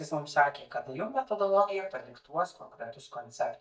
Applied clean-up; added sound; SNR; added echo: neural mask model DeepFilterNet 3.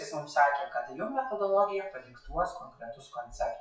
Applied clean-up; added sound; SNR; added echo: classical method WPE with log-MMSE.